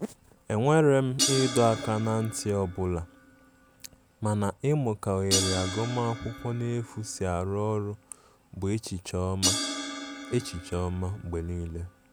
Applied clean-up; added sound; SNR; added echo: none; Crash cymbal; 8 dB; none.